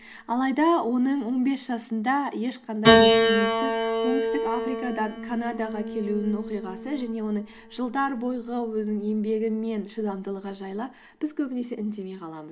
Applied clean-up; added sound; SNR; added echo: none; Piano; 0 dB; none.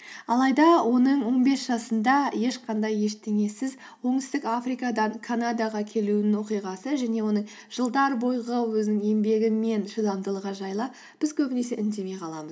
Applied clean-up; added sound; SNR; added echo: none; none; none; none.